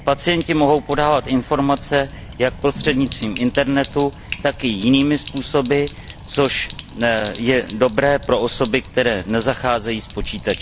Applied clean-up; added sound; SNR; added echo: none; Fire + Sink (filling or washing); 14 dB; none.